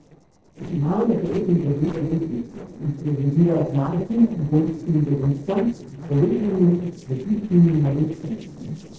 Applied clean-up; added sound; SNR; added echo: neural separator model SepFormer DNS4.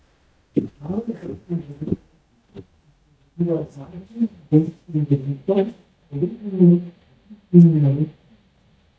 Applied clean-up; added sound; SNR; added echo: neural mask model DeepFilterNet 3.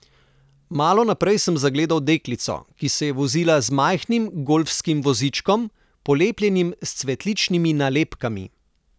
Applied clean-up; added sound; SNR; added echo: none; none; none; none.